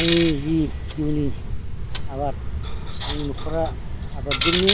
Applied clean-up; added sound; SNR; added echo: none; Coin (dropping) + Cricket; 0 dB; none.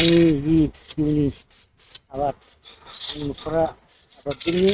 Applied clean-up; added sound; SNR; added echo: neural mask model RNNoise.